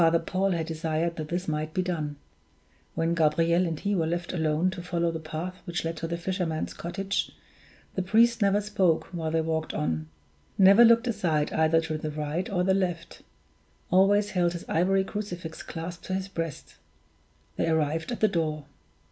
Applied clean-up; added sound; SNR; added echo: none; none; none; none.